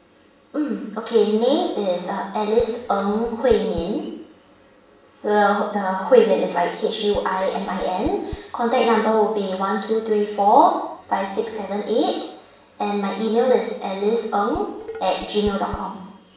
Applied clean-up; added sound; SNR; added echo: none; Dishes, pots, and pans; 17 dB; reverberation time 0.6 s.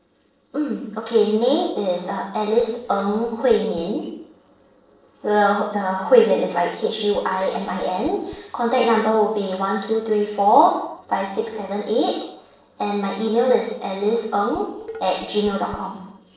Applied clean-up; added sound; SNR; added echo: neural separator model SepFormer DNS4.